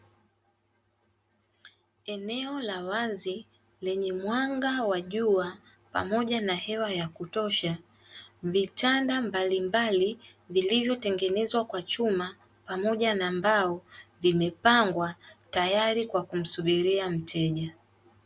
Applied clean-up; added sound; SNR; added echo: none; none; none; none.